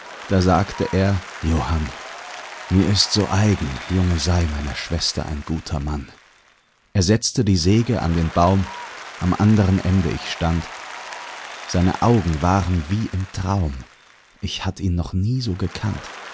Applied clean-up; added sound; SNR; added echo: none; Applause; 16 dB; none.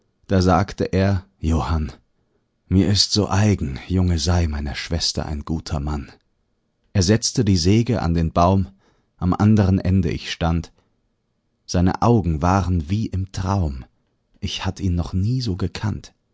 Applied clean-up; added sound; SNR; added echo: none; none; none; none.